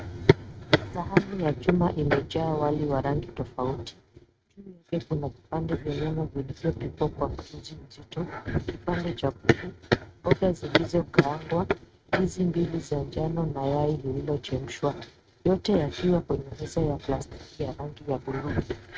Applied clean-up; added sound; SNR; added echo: neural mask model RNNoise.